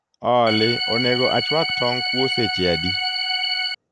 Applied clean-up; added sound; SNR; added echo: none; Organ; -1 dB; none.